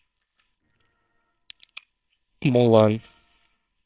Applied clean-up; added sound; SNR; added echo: neural separator model SepFormer WHAMR!.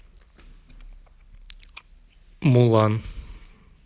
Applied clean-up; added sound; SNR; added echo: none; none; none; none.